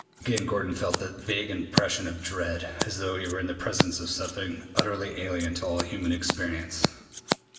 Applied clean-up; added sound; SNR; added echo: none; Scissors; 3 dB; reverberation time 1.0 s.